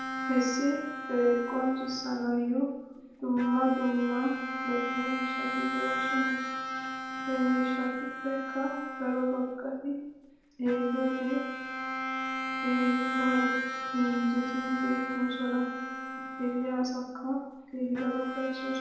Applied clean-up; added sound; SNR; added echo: none; Bowed string instrument; 5 dB; reverberation time 0.9 s.